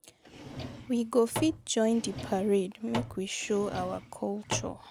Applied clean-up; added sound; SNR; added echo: none; Drawer open or close; 10 dB; none.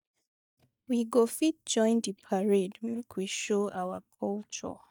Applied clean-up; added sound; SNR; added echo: neural mask model DeepFilterNet 3.